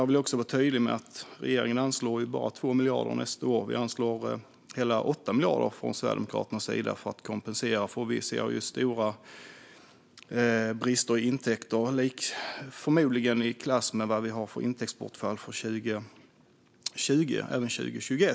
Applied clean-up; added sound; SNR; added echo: none; none; none; none.